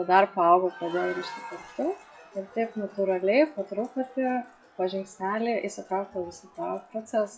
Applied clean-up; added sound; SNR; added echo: classical method WPE with log-MMSE.